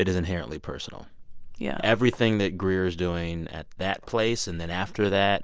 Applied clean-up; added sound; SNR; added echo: none; none; none; none.